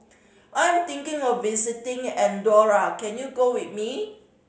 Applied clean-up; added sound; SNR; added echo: none; none; none; none.